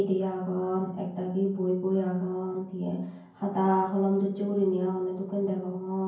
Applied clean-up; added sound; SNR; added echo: none; none; none; reverberation time 0.9 s.